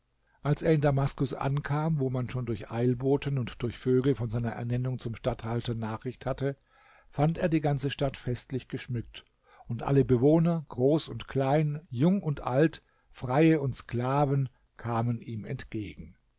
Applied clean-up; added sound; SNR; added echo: none; none; none; none.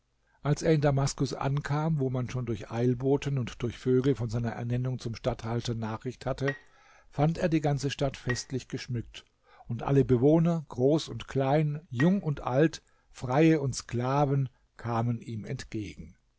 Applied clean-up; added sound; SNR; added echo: none; Bowed string instrument; 18 dB; none.